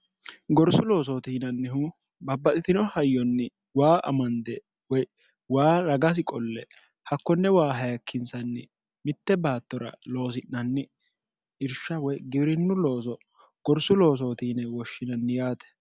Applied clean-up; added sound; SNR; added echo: none; none; none; none.